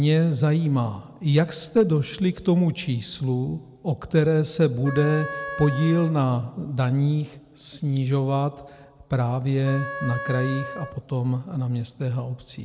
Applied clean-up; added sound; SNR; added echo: none; Wind instrument, woodwind instrument; 12 dB; none.